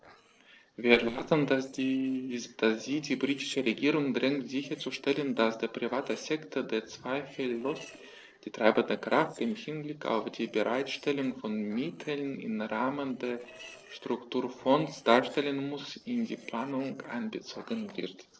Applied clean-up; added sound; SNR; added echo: neural separator model SepFormer DNS4.